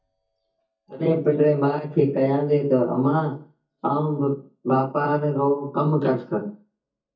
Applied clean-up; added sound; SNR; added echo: neural mask model DeepFilterNet 3.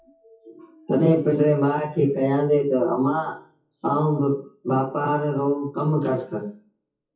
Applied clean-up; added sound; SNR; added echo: classical method WPE with log-MMSE.